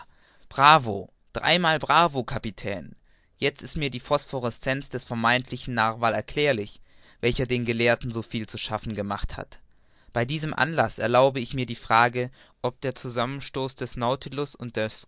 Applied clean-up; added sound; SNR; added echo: none; none; none; none.